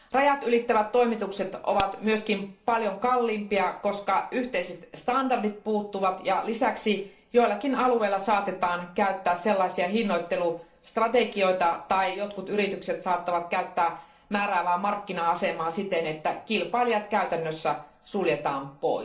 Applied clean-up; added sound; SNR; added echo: none; Bicycle bell; -5 dB; reverberation time 0.4 s.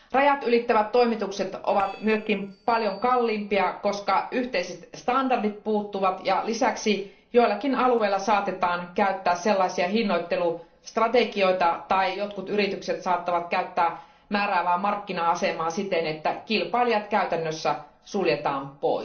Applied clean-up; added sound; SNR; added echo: neural separator model SepFormer DNS4.